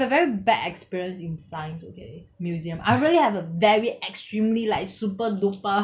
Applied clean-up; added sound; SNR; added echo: none; none; none; none.